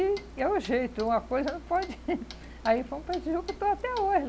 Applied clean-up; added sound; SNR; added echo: none; Clock; 15 dB; none.